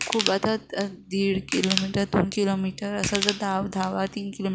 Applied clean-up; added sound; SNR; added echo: none; Crushing; 8 dB; none.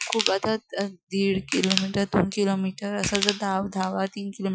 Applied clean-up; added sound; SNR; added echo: classical method Wiener filter.